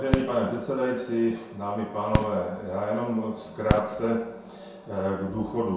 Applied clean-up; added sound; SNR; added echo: none; Fireworks; 5 dB; reverberation time 0.7 s.